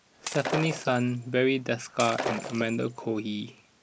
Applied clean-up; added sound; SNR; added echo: none; Shatter; 7 dB; none.